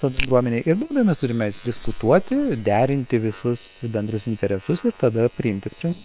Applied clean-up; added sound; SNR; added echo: neural separator model SepFormer WHAM!.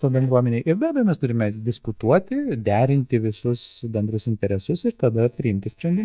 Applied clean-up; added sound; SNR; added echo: neural mask model DeepFilterNet 3.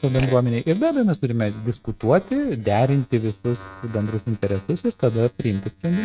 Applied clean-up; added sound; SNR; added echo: neural mask model RNNoise.